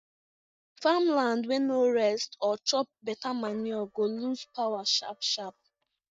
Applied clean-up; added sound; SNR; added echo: neural mask model DeepFilterNet 3.